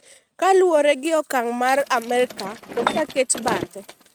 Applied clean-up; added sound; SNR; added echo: neural mask model RNNoise.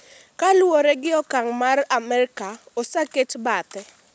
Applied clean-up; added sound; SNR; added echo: none; none; none; none.